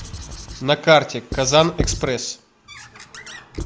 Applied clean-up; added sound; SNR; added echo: none; Squeak / Writing; 10 dB; none.